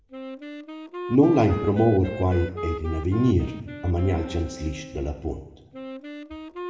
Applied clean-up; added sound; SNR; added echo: none; Wind instrument, woodwind instrument; 12 dB; reverberation time 0.9 s.